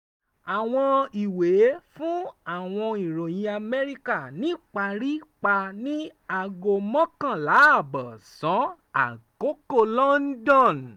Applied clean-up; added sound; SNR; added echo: none; none; none; none.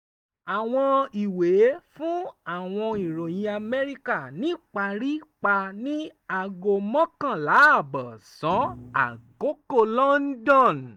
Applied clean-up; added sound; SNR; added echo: neural mask model DeepFilterNet 3.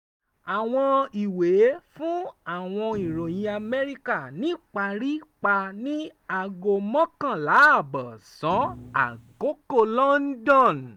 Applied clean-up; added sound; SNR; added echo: none; Thump, thud; 18 dB; none.